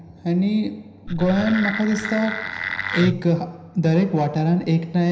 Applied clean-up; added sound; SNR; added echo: none; Wood; 7 dB; reverberation time 0.9 s.